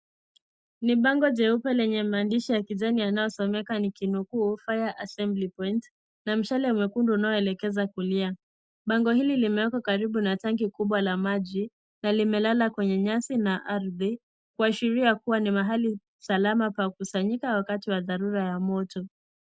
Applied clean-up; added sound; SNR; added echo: none; none; none; none.